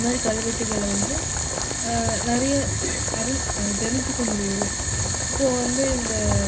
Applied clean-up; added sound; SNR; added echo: none; Boiling; -1 dB; reverberation time 0.2 s.